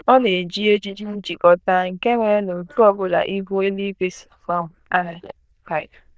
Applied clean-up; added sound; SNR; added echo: neural diffusion model UNIVERSE++.